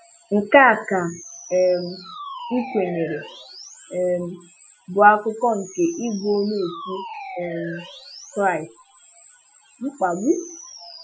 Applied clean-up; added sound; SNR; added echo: classical method Wiener filter.